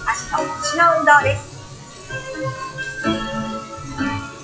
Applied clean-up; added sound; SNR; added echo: classical method WPE with log-MMSE.